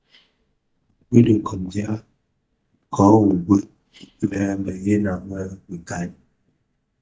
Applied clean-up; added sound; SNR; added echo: neural mask model DeepFilterNet 3.